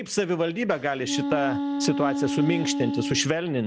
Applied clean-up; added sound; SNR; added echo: none; Wind instrument, woodwind instrument; 3 dB; none.